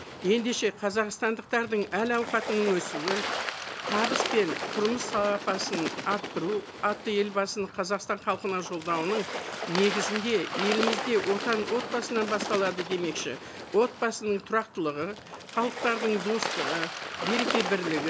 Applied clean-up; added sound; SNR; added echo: none; Water / Bird; 5 dB; none.